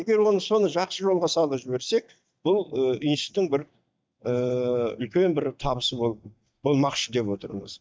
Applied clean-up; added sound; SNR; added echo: neural mask model DeepFilterNet 3.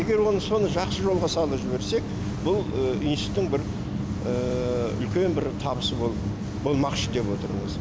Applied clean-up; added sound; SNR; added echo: none; none; none; none.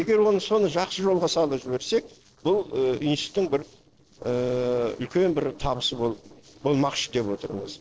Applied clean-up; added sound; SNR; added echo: neural separator model SepFormer DNS4.